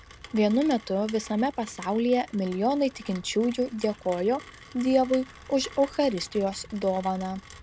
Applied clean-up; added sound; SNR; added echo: none; Rain; 20 dB; none.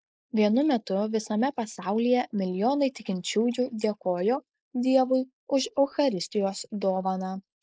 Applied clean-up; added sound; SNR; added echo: neural mask model Resemble Enhance denoiser.